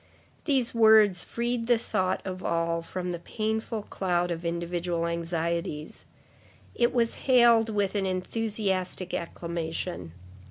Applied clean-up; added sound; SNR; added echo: none; none; none; none.